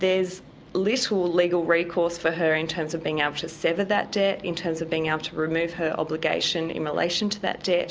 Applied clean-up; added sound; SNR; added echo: none; none; none; none.